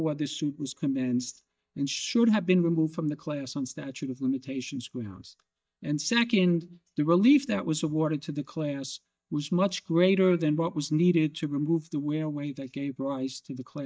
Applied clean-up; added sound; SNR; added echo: neural mask model DeepFilterNet 3.